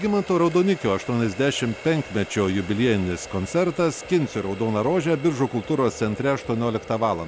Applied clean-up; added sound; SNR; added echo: none; Water tap, faucet; 16 dB; none.